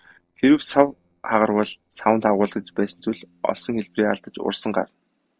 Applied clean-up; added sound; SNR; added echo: neural separator model SepFormer DNS4.